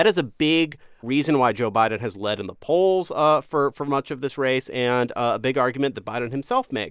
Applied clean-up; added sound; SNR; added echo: none; none; none; none.